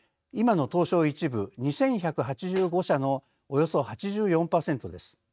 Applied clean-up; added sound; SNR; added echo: neural mask model RNNoise.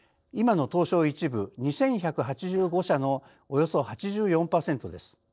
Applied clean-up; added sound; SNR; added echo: neural separator model SepFormer DNS4.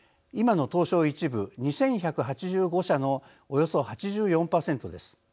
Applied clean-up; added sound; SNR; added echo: none; none; none; none.